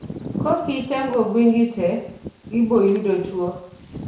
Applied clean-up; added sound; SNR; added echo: none; Bird vocalization, bird call, bird song; 13 dB; reverberation time 0.6 s.